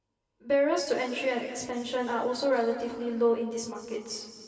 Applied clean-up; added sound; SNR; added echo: none; none; none; reverberation time 2.5 s.